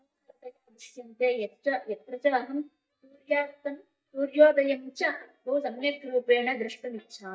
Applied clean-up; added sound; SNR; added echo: neural mask model DeepFilterNet 3.